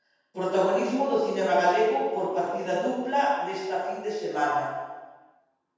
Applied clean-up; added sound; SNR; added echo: none; none; none; reverberation time 1.2 s.